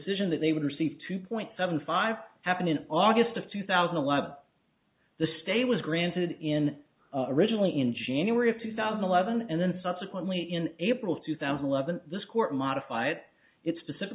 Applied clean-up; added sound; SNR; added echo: none; none; none; none.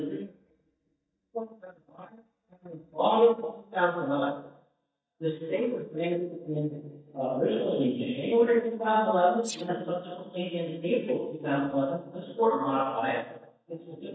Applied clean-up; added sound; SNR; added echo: neural mask model DeepFilterNet 3.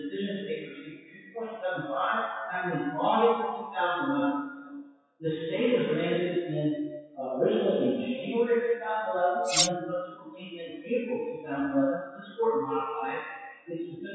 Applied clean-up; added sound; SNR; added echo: classical method WPE with log-MMSE.